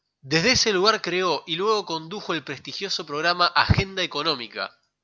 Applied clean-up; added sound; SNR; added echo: none; none; none; none.